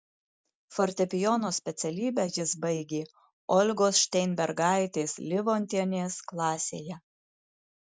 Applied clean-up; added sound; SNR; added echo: none; none; none; none.